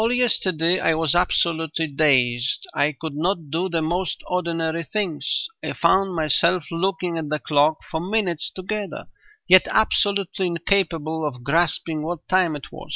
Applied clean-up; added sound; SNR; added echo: none; none; none; none.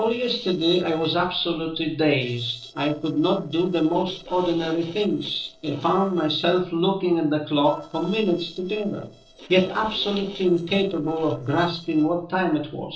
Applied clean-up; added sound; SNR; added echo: neural separator model SepFormer DNS4.